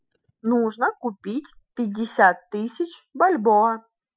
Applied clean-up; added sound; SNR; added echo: classical method Wiener filter.